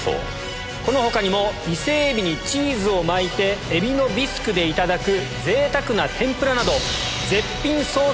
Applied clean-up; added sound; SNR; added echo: none; none; none; none.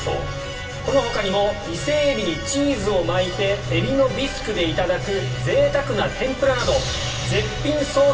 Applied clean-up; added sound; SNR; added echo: none; none; none; reverberation time 0.3 s.